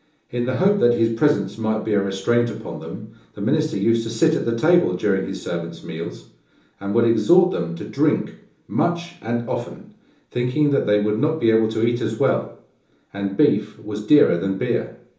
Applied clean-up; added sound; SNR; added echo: none; none; none; reverberation time 1.2 s.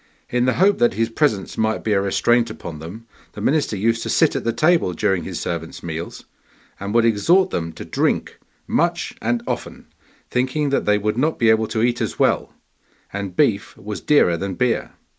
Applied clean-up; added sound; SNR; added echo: none; none; none; none.